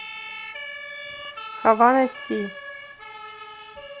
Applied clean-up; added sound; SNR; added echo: none; Siren; 12 dB; none.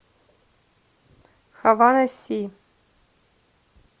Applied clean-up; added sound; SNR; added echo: none; none; none; none.